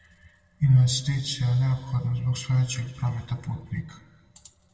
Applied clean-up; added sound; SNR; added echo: none; none; none; reverberation time 1.9 s.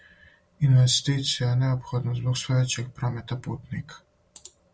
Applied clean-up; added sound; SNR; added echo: none; none; none; none.